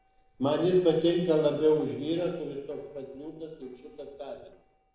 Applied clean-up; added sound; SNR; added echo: neural separator model SepFormer DNS4.